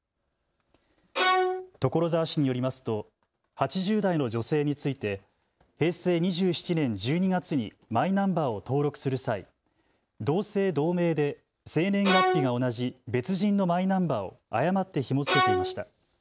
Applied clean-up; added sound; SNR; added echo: none; Bowed string instrument; -2 dB; none.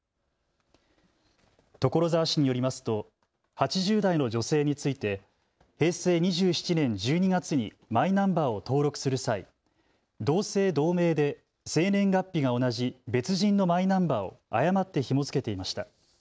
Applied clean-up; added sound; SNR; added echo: none; none; none; none.